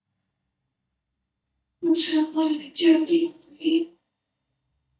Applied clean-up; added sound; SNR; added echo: neural mask model DeepFilterNet 3.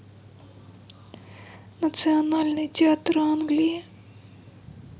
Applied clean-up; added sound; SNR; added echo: none; none; none; none.